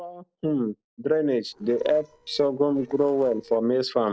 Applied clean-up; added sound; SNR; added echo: neural separator model SepFormer DNS4.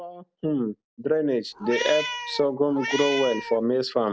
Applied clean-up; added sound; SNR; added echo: none; Meow; 7 dB; none.